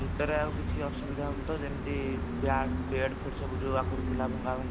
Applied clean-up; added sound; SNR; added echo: none; Gull, seagull; -1 dB; none.